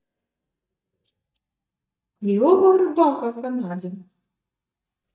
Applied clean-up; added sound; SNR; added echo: neural mask model DeepFilterNet 3.